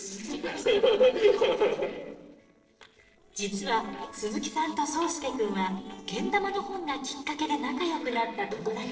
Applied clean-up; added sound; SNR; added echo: neural separator model SepFormer DNS4.